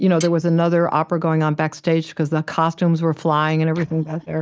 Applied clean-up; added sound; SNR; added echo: neural mask model DeepFilterNet 3.